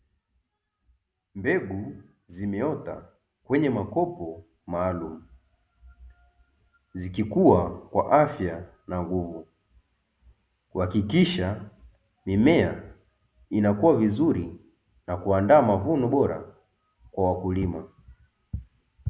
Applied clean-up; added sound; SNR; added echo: none; none; none; none.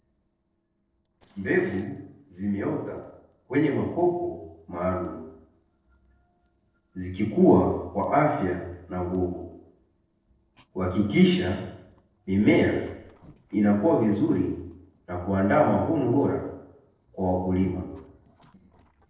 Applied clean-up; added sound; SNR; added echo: neural separator model SepFormer DNS4.